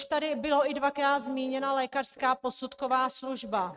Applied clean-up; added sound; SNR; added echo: neural mask model RNNoise.